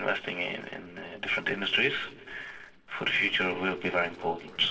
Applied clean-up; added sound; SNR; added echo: neural separator model SepFormer DNS4.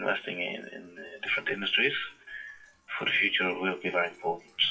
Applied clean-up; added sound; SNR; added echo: classical method WPE with log-MMSE.